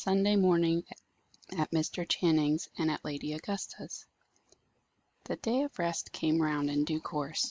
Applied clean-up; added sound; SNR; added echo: none; none; none; none.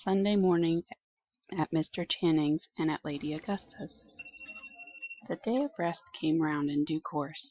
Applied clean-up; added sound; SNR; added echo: classical method Wiener filter.